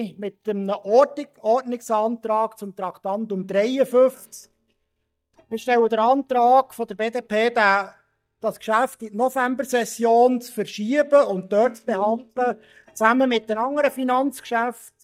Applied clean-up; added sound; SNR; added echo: neural mask model DeepFilterNet 3.